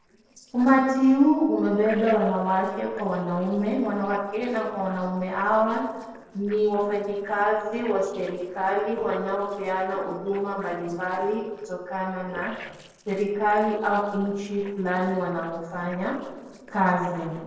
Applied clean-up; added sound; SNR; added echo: neural separator model SepFormer DNS4.